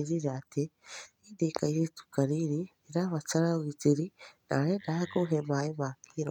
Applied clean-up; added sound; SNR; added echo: neural mask model RNNoise.